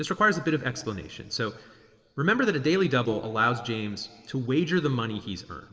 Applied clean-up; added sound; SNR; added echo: neural separator model SepFormer DNS4.